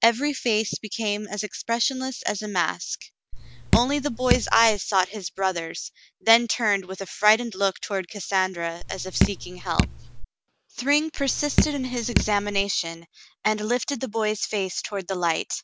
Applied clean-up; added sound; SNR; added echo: none; Drip; 0 dB; none.